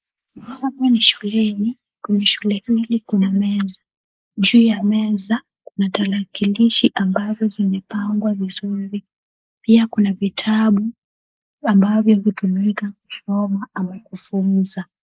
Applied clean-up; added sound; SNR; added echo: neural mask model Resemble Enhance denoiser.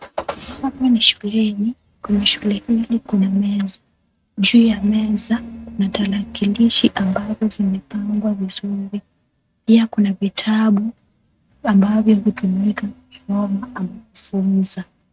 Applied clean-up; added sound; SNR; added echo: neural mask model RNNoise.